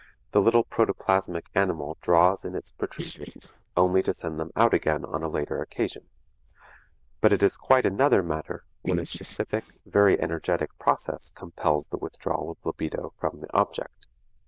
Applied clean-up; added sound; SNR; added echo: neural diffusion model UNIVERSE++.